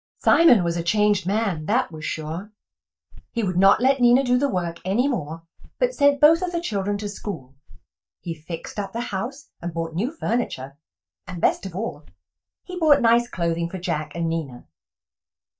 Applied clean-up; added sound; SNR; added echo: neural mask model DeepFilterNet 3.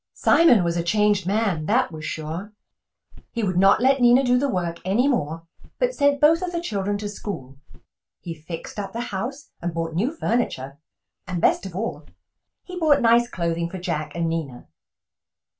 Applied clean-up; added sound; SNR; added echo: none; Walk, footsteps; 19 dB; reverberation time 0.2 s.